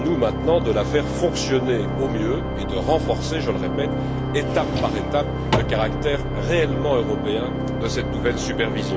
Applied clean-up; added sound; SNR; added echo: none; Organ + Drawer open or close; 0 dB; none.